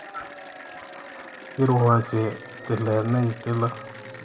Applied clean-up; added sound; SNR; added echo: none; Applause / Cheering; 15 dB; reverberation time 1.1 s.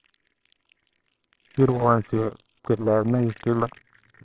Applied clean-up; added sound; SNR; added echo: neural separator model SepFormer WHAMR!.